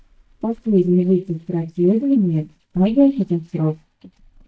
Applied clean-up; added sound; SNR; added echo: neural mask model DeepFilterNet 3.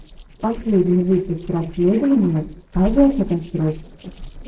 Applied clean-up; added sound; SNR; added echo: neural separator model SepFormer DNS4.